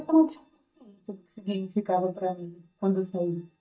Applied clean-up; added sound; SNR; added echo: neural mask model DeepFilterNet 3.